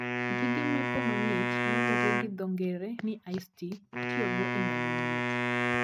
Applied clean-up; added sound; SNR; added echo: neural mask model RNNoise.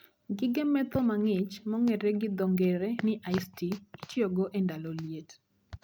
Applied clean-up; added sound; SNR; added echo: none; none; none; none.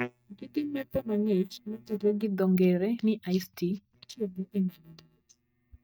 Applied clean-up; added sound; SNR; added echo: neural mask model DeepFilterNet 3.